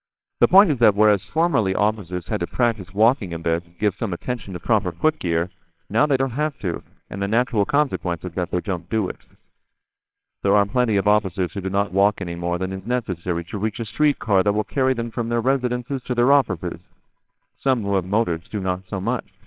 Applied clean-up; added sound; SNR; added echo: neural separator model SepFormer WHAMR!.